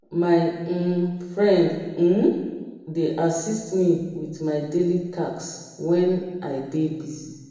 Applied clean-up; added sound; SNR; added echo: none; none; none; reverberation time 1.1 s.